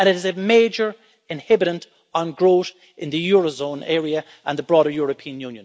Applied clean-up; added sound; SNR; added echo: none; none; none; none.